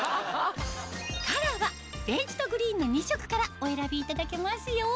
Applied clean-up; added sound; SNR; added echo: none; none; none; none.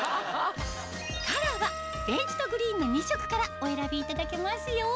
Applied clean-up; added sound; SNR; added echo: none; Wind instrument, woodwind instrument; 8 dB; none.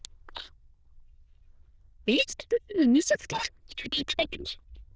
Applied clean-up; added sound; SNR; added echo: neural diffusion model UNIVERSE++.